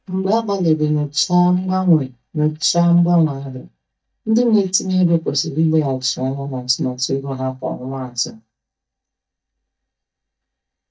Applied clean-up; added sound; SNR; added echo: neural mask model DeepFilterNet 3.